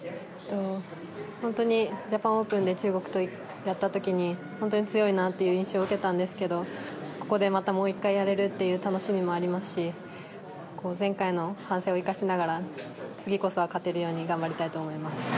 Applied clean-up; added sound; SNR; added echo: none; none; none; none.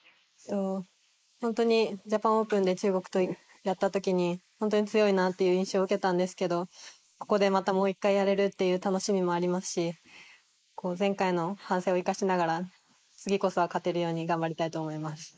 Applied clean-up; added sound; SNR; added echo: neural mask model Resemble Enhance denoiser.